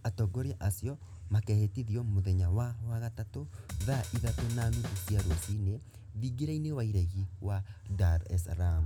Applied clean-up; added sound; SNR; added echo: none; Drum kit; 6 dB; none.